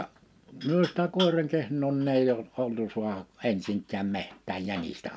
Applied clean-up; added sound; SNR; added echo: none; none; none; none.